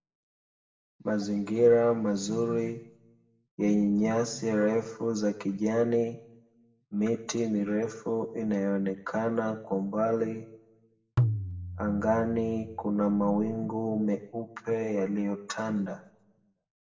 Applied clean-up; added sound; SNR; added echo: none; Tabla; 4 dB; reverberation time 0.6 s.